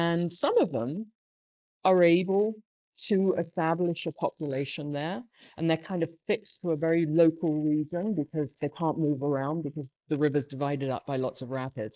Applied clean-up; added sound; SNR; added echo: neural mask model Resemble Enhance denoiser.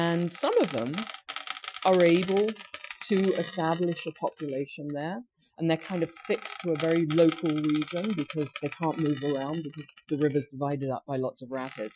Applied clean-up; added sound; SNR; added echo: classical method Wiener filter.